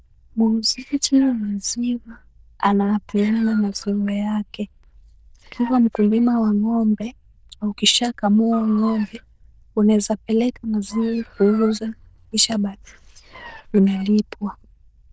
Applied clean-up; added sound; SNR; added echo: neural diffusion model UNIVERSE++.